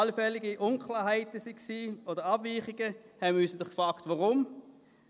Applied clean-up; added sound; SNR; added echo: none; none; none; none.